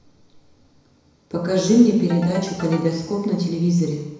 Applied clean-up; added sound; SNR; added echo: none; Ringtone / Keyboard (musical); 18 dB; reverberation time 1.0 s.